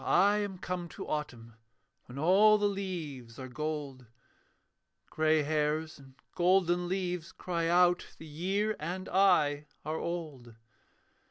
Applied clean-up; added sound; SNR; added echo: none; none; none; none.